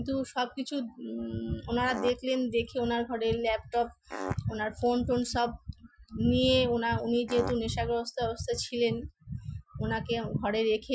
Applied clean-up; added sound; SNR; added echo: classical method Wiener filter.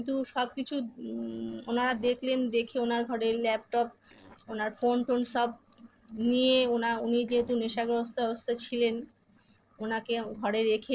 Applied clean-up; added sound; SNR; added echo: neural separator model SepFormer DNS4.